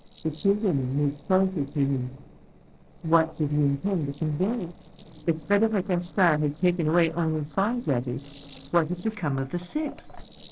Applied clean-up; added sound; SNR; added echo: neural separator model SepFormer DNS4.